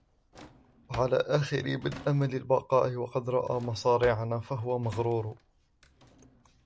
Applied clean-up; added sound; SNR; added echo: none; Drawer open or close; 20 dB; none.